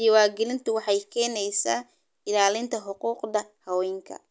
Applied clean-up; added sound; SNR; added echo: none; none; none; none.